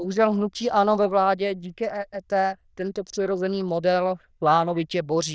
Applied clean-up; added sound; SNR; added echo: neural diffusion model UNIVERSE++.